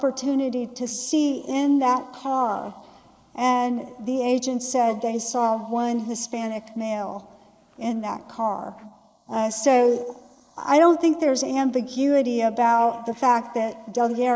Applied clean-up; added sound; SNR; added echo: neural mask model Resemble Enhance denoiser.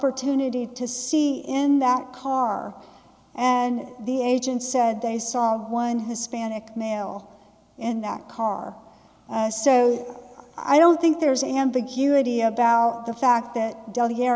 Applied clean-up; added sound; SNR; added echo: none; none; none; none.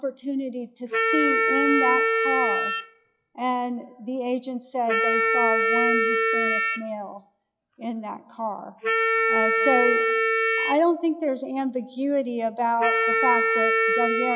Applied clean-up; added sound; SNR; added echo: classical method log-MMSE.